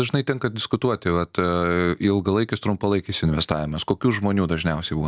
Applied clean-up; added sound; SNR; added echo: none; none; none; none.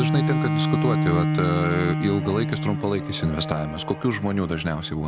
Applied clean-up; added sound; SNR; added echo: none; Bowed string instrument; 0 dB; none.